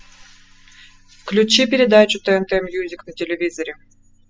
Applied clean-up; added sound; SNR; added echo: classical method spectral subtraction.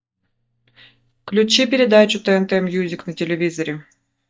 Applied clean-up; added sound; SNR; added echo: neural mask model DeepFilterNet 3.